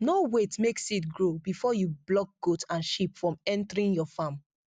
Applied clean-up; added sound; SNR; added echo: none; none; none; none.